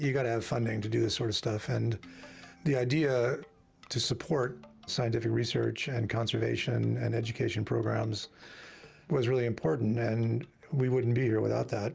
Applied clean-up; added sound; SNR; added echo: none; none; none; none.